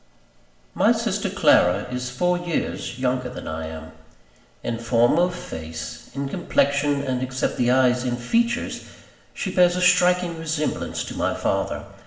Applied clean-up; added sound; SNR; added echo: none; none; none; reverberation time 0.9 s.